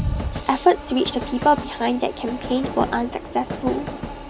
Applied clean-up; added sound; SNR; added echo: none; Train; 7 dB; none.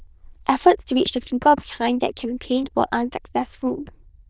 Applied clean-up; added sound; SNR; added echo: neural diffusion model UNIVERSE++.